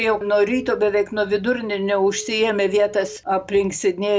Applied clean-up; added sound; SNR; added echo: none; Telephone; 19 dB; none.